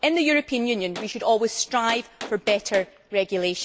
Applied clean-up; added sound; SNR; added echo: none; Gunshot, gunfire; 17 dB; none.